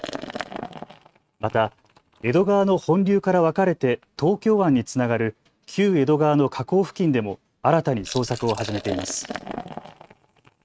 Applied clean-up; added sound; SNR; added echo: neural mask model RNNoise.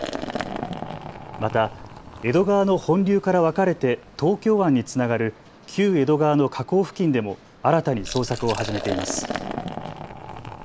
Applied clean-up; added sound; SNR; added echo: none; Liquid; 12 dB; none.